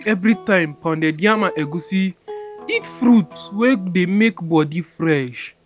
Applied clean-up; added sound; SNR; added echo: none; Acoustic guitar; 18 dB; none.